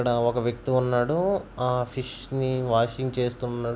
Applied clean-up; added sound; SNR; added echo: none; none; none; none.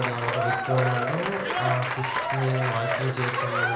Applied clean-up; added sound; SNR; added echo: none; Applause / Crowd; 0 dB; reverberation time 0.8 s.